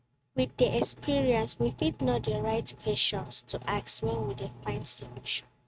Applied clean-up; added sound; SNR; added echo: neural mask model RNNoise.